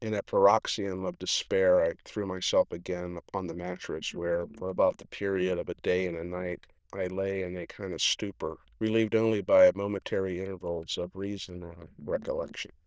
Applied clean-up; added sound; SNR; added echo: neural diffusion model UNIVERSE++.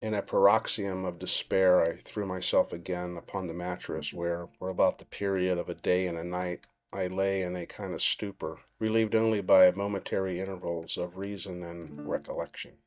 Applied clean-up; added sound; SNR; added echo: neural mask model DeepFilterNet 3.